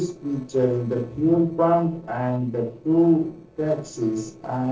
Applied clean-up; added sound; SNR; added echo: neural separator model SepFormer DNS4.